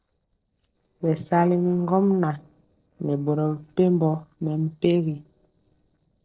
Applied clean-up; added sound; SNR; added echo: neural separator model SepFormer DNS4.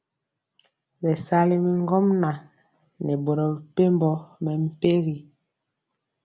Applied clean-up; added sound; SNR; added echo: none; none; none; none.